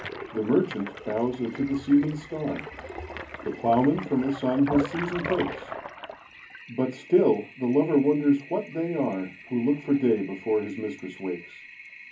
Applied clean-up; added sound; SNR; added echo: none; Toilet flush; 13 dB; reverberation time 0.3 s.